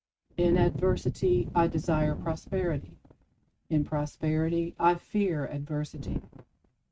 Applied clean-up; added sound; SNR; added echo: neural mask model RNNoise.